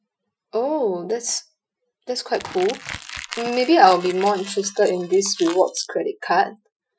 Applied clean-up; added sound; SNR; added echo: classical method Wiener filter.